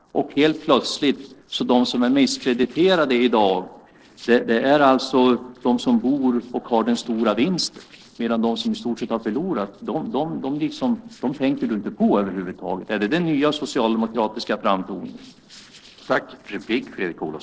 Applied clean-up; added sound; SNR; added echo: neural separator model SepFormer DNS4.